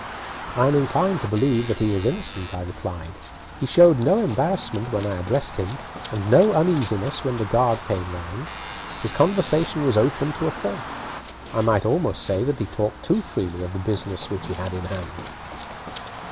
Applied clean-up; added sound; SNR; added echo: none; Alarm + Run; 12 dB; none.